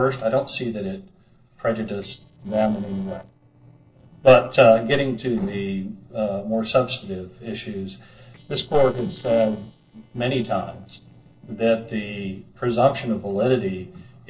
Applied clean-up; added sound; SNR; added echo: neural separator model SepFormer DNS4.